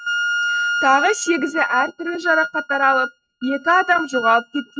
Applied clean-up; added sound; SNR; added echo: neural mask model RNNoise.